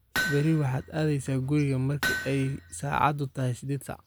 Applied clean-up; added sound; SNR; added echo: none; Hammer; 8 dB; none.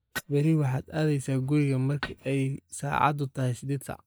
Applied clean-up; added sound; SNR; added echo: neural mask model DeepFilterNet 3.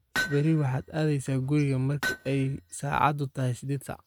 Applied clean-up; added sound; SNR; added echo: neural mask model RNNoise.